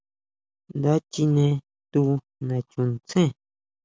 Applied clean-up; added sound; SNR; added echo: none; none; none; none.